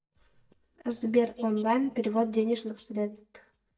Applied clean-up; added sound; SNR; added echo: neural mask model DeepFilterNet 3.